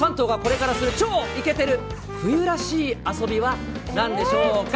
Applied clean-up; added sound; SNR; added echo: none; Wind instrument, woodwind instrument; 14 dB; none.